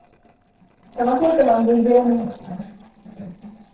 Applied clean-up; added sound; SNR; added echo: neural separator model SepFormer DNS4.